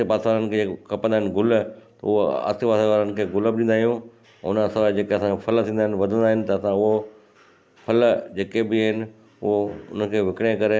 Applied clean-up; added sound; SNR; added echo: none; none; none; none.